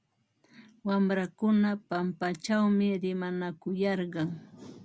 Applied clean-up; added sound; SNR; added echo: none; none; none; none.